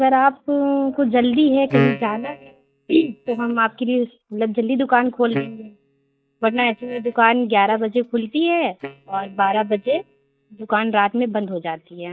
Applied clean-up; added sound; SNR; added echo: neural mask model DeepFilterNet 3.